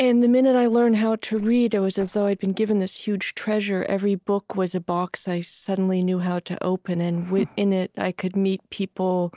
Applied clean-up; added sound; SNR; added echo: neural separator model SepFormer DNS4.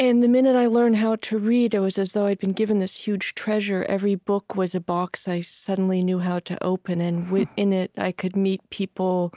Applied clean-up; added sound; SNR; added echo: none; none; none; none.